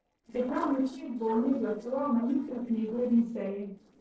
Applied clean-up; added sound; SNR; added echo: neural separator model SepFormer DNS4.